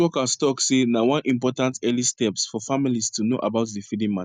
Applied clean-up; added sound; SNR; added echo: none; none; none; none.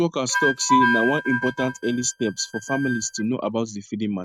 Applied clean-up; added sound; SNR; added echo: neural mask model RNNoise.